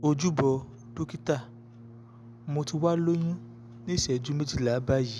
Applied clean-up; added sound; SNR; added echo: none; Brass instrument; 18 dB; none.